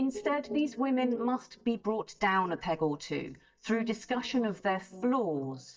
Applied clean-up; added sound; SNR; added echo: neural mask model DeepFilterNet 3.